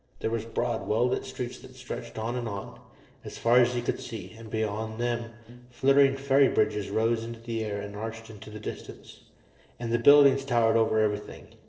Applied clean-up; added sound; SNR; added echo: neural separator model SepFormer DNS4.